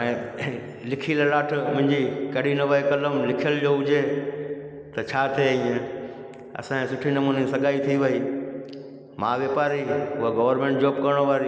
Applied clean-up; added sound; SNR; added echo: none; none; none; none.